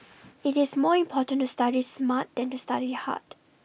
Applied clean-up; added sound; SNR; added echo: none; none; none; none.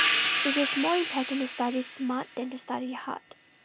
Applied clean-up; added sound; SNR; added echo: none; Crash cymbal / Hi-hat; -2 dB; none.